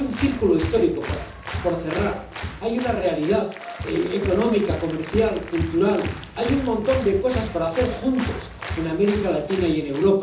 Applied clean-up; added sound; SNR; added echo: none; Applause; 9 dB; reverberation time 0.6 s.